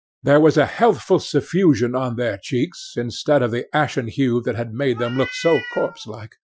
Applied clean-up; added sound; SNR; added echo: classical method Wiener filter.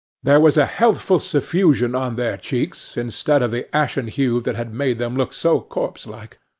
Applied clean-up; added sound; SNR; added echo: none; none; none; none.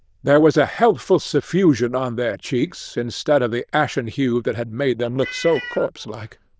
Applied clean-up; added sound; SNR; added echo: neural diffusion model UNIVERSE++.